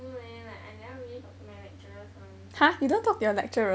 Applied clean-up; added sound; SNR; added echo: none; none; none; none.